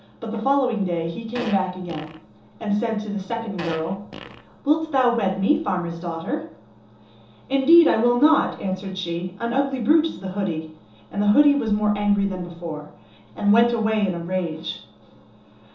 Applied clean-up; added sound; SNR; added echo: none; Fart; 13 dB; reverberation time 1.2 s.